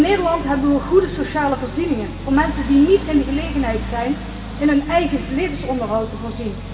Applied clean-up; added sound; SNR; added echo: none; Accelerating, revving, vroom; 9 dB; reverberation time 2.2 s.